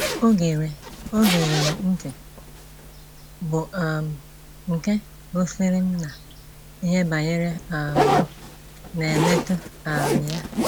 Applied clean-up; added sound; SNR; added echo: none; Zipper (clothing); 4 dB; none.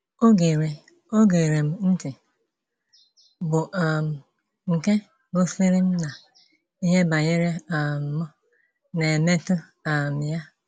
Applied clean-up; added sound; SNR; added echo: none; none; none; none.